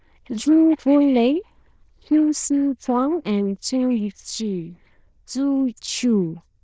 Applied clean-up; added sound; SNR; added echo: neural diffusion model UNIVERSE++.